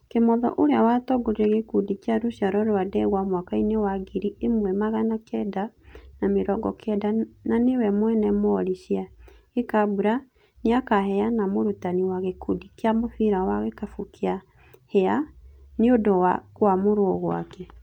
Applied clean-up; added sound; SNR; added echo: none; none; none; none.